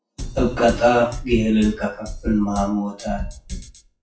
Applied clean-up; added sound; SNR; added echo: classical method WPE with log-MMSE.